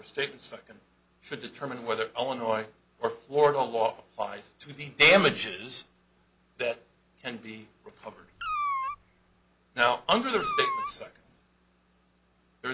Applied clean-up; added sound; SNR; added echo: none; Meow; 4 dB; none.